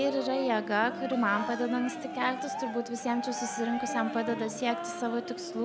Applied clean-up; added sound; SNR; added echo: none; Cheering; 9 dB; none.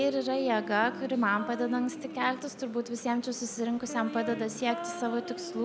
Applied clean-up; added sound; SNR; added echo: none; none; none; none.